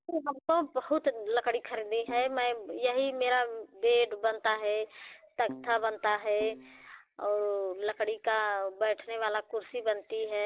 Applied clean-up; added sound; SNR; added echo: neural separator model SepFormer DNS4.